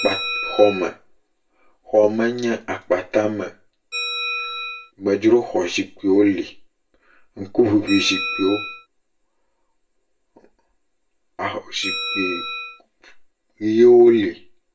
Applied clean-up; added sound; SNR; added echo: none; Bell; 11 dB; reverberation time 0.2 s.